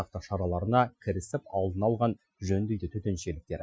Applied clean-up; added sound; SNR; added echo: classical method Wiener filter.